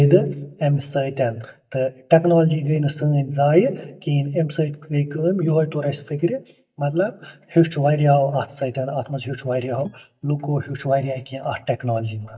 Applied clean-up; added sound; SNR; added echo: neural mask model DeepFilterNet 3.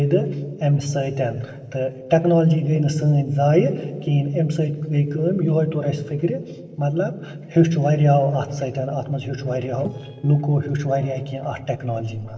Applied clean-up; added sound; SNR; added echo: neural separator model SepFormer DNS4.